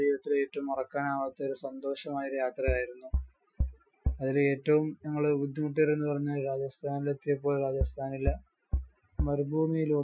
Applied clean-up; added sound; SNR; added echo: classical method Wiener filter.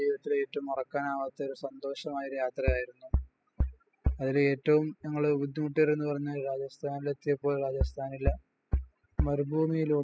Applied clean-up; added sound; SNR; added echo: classical method spectral subtraction.